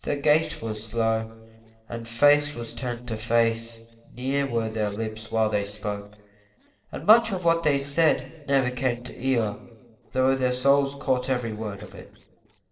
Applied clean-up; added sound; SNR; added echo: neural separator model SepFormer DNS4.